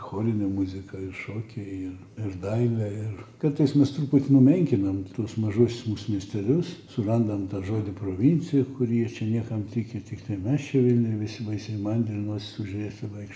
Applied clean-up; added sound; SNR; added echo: none; none; none; reverberation time 1.0 s.